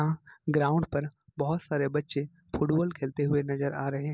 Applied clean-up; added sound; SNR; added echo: none; none; none; none.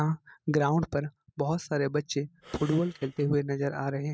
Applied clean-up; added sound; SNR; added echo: neural mask model RNNoise.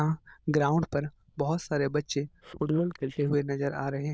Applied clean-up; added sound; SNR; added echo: neural diffusion model UNIVERSE++.